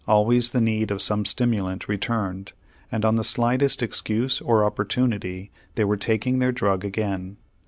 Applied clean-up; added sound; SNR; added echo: none; none; none; none.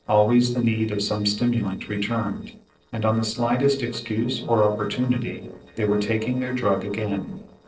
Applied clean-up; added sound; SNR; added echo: neural separator model SepFormer DNS4.